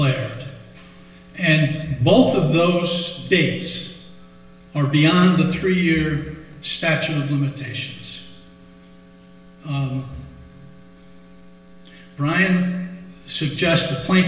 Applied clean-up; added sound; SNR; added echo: none; none; none; reverberation time 1.0 s.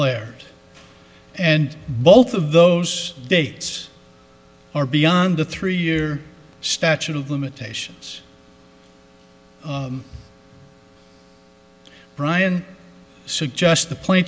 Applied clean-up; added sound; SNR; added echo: none; none; none; none.